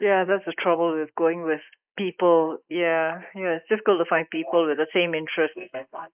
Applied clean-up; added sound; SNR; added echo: neural mask model Resemble Enhance denoiser.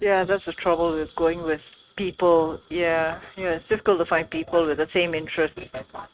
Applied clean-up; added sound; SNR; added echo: neural mask model RNNoise.